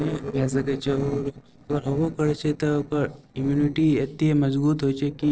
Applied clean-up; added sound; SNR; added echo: neural separator model SepFormer DNS4.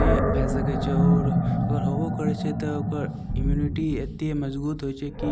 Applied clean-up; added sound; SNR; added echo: none; Animal; -5 dB; none.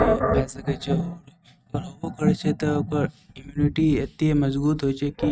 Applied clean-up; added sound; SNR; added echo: neural mask model RNNoise.